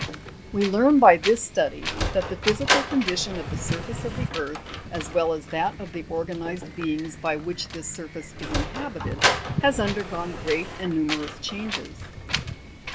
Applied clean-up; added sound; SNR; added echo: none; Sliding door + Wind; 4 dB; none.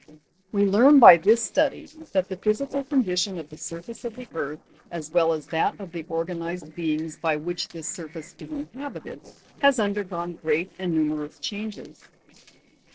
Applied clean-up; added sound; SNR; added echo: neural separator model SepFormer DNS4.